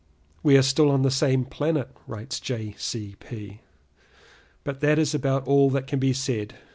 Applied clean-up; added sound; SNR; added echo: none; none; none; none.